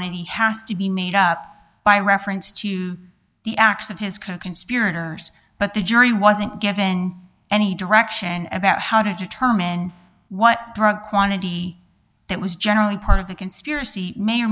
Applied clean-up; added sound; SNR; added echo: none; none; none; none.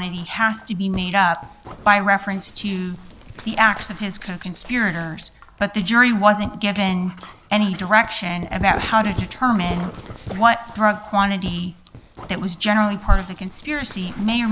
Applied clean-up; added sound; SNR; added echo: none; Dog; 16 dB; none.